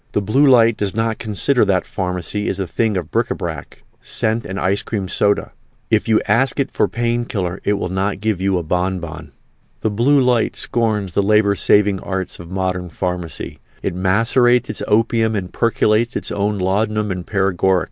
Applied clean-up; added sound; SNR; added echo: none; none; none; none.